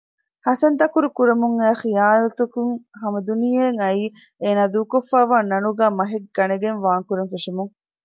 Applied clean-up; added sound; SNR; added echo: none; none; none; none.